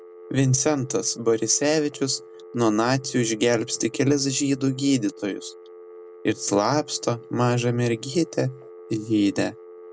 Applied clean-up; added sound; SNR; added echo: none; Telephone; 19 dB; none.